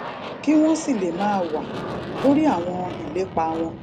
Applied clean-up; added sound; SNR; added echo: none; Aircraft; 9 dB; none.